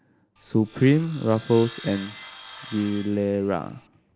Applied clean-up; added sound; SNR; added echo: none; Sawing; 13 dB; none.